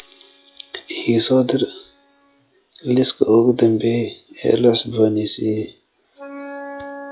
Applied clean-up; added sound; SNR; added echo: classical method log-MMSE.